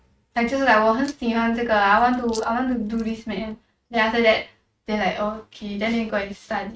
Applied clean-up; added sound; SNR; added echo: neural mask model RNNoise.